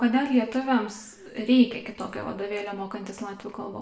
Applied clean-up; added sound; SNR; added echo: none; none; none; reverberation time 0.6 s.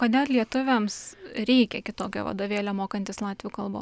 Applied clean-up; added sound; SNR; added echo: none; none; none; none.